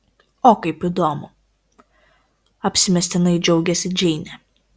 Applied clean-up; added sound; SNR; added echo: none; none; none; none.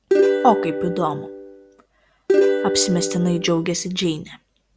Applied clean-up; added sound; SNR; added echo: none; Plucked string instrument; -2 dB; none.